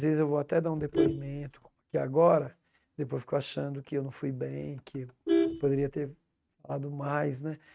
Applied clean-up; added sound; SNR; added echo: neural mask model RNNoise.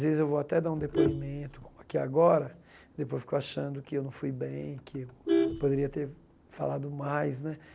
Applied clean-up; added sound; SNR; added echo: none; Vehicle horn, car horn, honking; 6 dB; none.